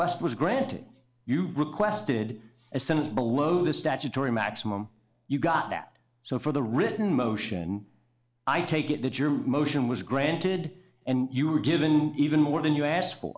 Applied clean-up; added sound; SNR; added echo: none; none; none; none.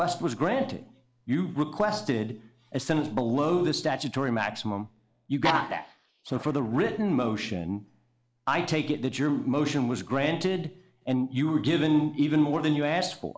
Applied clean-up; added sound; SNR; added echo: neural mask model Resemble Enhance denoiser.